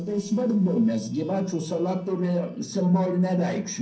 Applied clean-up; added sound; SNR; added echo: neural separator model SepFormer DNS4.